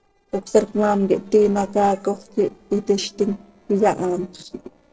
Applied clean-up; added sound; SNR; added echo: neural separator model SepFormer DNS4.